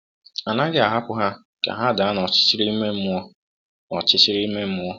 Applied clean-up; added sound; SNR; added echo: none; none; none; none.